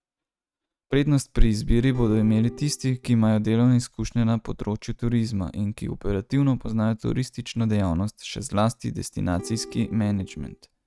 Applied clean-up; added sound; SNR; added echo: neural mask model RNNoise.